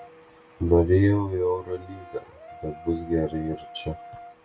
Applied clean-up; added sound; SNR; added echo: none; Brass instrument; 20 dB; none.